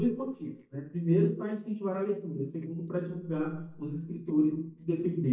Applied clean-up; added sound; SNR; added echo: neural mask model DeepFilterNet 3.